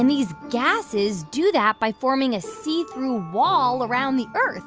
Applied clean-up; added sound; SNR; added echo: none; none; none; none.